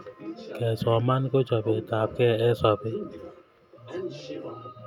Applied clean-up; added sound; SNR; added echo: none; none; none; none.